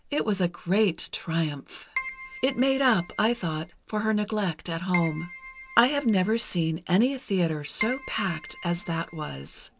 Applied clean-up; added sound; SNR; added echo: none; Keyboard (musical); 12 dB; none.